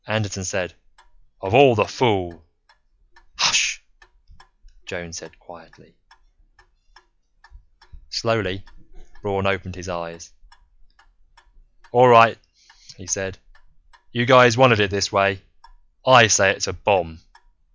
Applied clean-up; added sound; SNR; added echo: classical method log-MMSE.